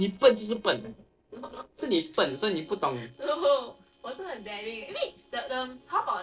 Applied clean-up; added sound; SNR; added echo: neural separator model SepFormer DNS4.